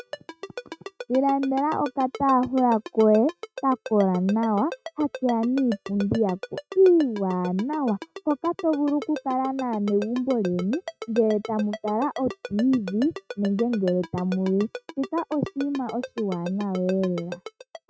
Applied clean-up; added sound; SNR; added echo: neural mask model RNNoise.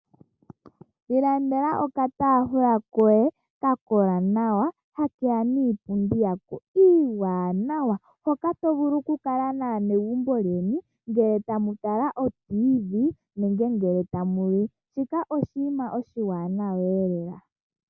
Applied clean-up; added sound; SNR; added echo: none; none; none; none.